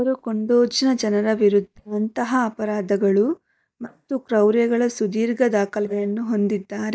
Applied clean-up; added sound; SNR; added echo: neural mask model DeepFilterNet 3.